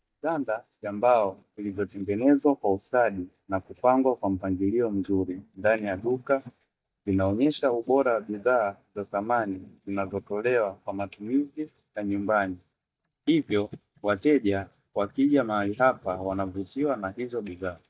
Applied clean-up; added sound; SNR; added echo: neural mask model DeepFilterNet 3.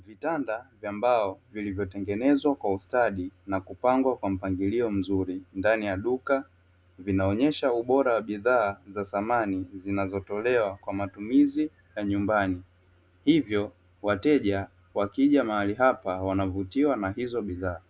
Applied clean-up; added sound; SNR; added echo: none; none; none; none.